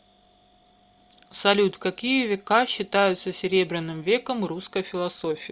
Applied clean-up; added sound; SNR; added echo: none; none; none; none.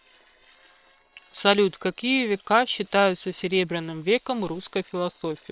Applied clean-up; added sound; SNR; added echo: neural separator model SepFormer WHAM!.